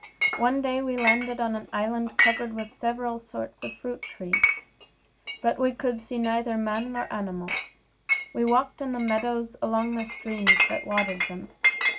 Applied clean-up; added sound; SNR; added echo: none; Chink, clink; 1 dB; none.